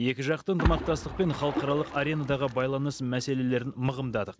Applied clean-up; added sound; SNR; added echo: none; Splash, splatter; 7 dB; none.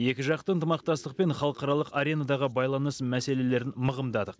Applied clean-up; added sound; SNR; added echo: none; none; none; none.